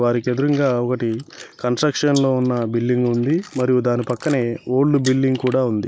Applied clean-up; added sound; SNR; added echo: neural mask model Resemble Enhance denoiser.